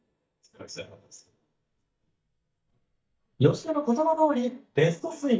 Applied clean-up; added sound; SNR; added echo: neural mask model DeepFilterNet 3.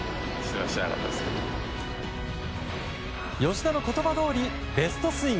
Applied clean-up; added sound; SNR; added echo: none; none; none; none.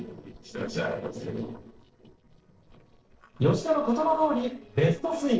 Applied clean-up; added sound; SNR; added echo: neural separator model SepFormer DNS4.